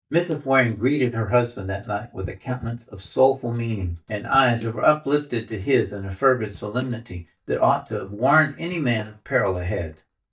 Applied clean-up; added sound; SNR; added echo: neural mask model DeepFilterNet 3.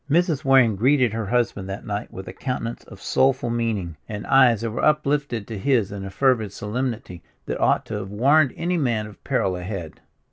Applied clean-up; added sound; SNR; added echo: none; none; none; none.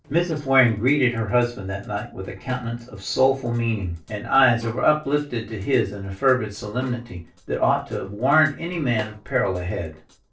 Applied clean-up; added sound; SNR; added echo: neural separator model SepFormer DNS4.